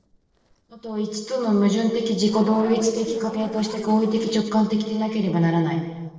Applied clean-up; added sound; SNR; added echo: neural separator model SepFormer DNS4.